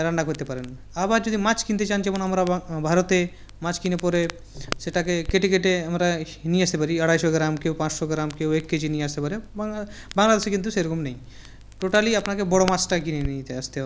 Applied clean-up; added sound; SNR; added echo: none; Crackle; 15 dB; none.